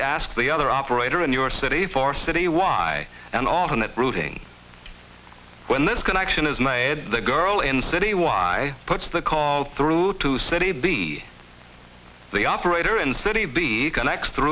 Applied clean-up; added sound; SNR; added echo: none; none; none; none.